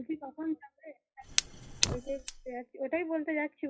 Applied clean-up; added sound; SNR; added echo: classical method WPE with log-MMSE.